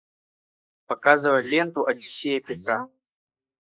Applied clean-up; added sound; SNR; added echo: neural mask model Resemble Enhance denoiser.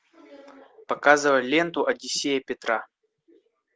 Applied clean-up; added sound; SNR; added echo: none; none; none; none.